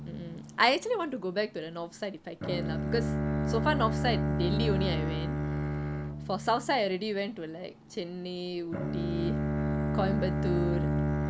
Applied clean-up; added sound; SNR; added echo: none; Bowed string instrument; -1 dB; none.